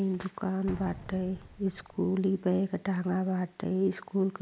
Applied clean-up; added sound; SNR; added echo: none; Explosion; 20 dB; none.